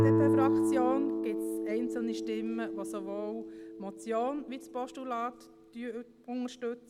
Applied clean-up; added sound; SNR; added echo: none; Guitar; -4 dB; none.